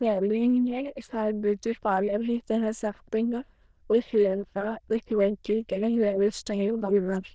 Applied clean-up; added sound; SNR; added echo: neural diffusion model UNIVERSE++.